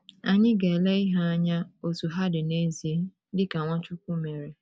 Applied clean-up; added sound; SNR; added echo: none; none; none; none.